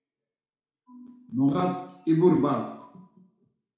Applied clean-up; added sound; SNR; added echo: none; none; none; reverberation time 0.7 s.